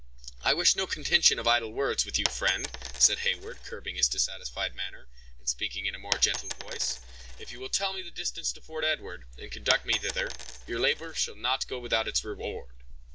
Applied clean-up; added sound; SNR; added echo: none; Coin (dropping); 8 dB; none.